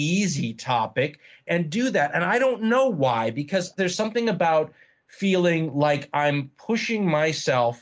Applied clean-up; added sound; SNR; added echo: none; none; none; none.